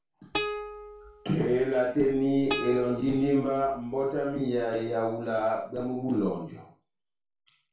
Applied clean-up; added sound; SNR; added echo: none; Plucked string instrument; 9 dB; reverberation time 0.4 s.